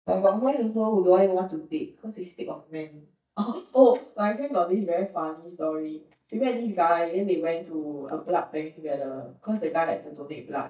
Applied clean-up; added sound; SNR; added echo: neural mask model DeepFilterNet 3.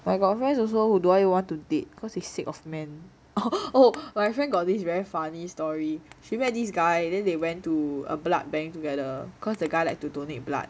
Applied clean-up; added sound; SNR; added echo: none; none; none; none.